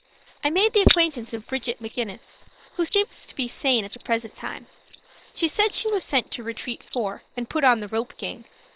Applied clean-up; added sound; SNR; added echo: neural separator model SepFormer WHAM!.